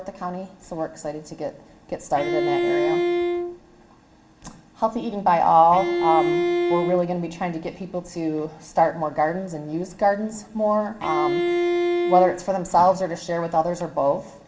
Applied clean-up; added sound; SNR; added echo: none; Bowed string instrument; 0 dB; reverberation time 0.6 s.